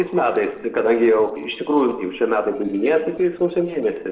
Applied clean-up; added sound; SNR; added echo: neural separator model SepFormer DNS4.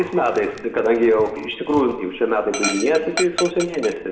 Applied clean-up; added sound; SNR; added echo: none; Dog; 11 dB; reverberation time 1.4 s.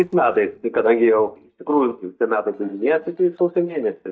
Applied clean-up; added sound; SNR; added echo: neural mask model DeepFilterNet 3.